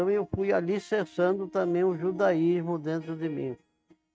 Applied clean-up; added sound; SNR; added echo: neural mask model RNNoise.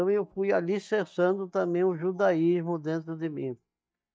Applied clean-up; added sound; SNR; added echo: neural mask model DeepFilterNet 3.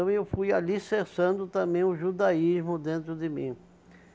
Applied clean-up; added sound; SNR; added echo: none; none; none; none.